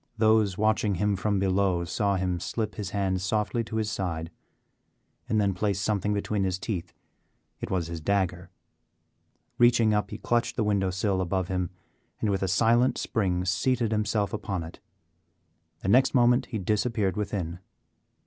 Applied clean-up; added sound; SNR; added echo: none; none; none; none.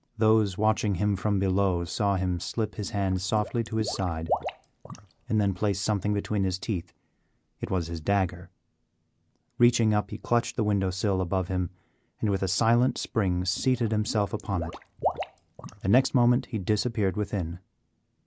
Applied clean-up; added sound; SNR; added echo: none; Water / Liquid; 11 dB; none.